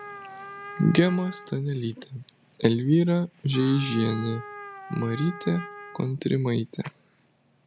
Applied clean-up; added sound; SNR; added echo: none; Trumpet; 16 dB; none.